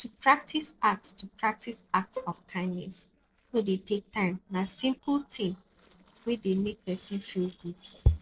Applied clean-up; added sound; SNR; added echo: neural separator model SepFormer DNS4.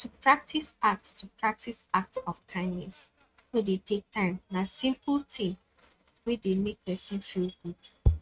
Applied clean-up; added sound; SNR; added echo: neural mask model RNNoise.